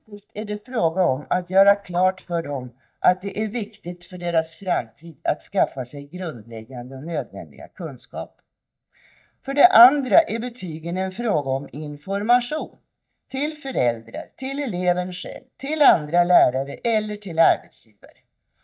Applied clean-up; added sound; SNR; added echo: neural mask model DeepFilterNet 3.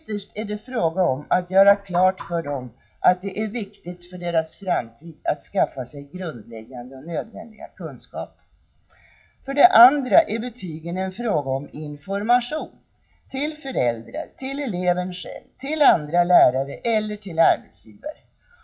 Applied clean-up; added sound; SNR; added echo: classical method WPE with log-MMSE.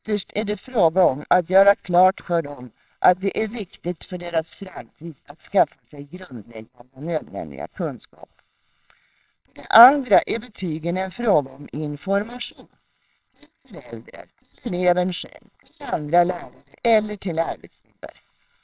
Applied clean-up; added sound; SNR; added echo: neural separator model SepFormer WHAMR!.